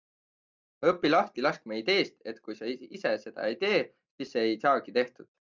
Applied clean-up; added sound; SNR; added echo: none; none; none; none.